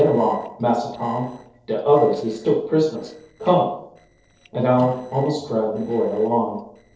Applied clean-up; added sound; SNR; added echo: neural separator model SepFormer DNS4.